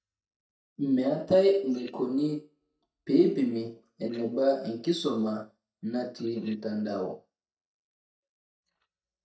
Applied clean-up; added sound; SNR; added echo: neural mask model DeepFilterNet 3.